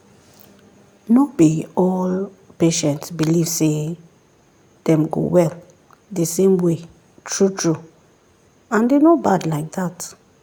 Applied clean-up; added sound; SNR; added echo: none; none; none; none.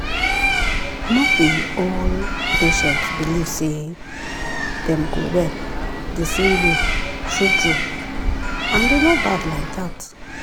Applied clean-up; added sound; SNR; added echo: none; Bird; -2 dB; none.